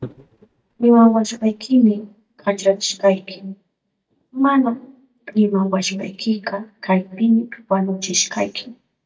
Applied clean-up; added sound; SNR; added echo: neural mask model DeepFilterNet 3.